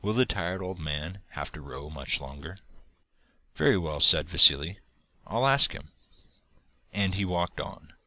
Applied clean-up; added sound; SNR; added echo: none; none; none; none.